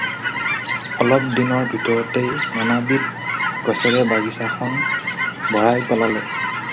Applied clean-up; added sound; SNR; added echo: none; Chirp, tweet / Fowl; 2 dB; none.